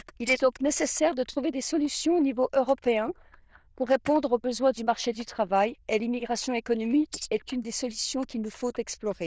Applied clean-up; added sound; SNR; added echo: neural diffusion model UNIVERSE++.